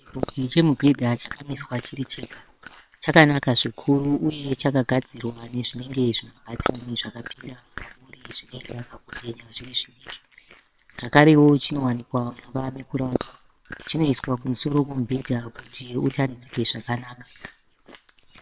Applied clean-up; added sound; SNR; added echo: neural separator model SepFormer WHAM!.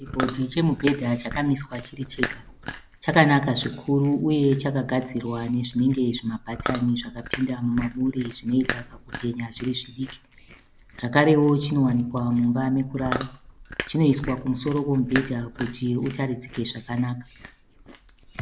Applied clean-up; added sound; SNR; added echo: none; Chewing, mastication; 13 dB; none.